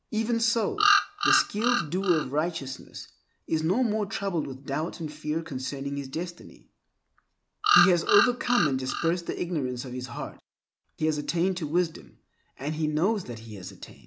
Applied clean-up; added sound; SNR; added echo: none; Bird vocalization, bird call, bird song; -2 dB; none.